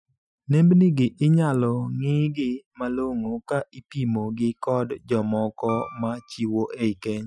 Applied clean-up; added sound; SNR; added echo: classical method Wiener filter.